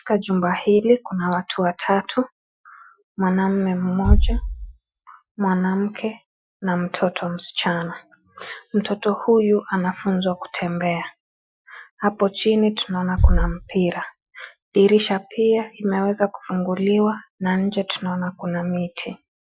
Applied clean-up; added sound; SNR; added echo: classical method Wiener filter.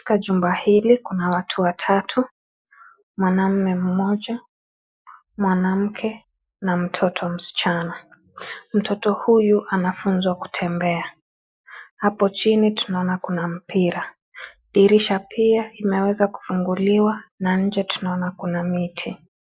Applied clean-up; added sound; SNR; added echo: neural mask model Resemble Enhance denoiser.